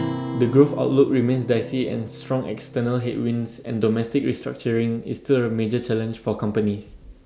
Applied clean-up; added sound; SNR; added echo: none; Acoustic guitar; 13 dB; none.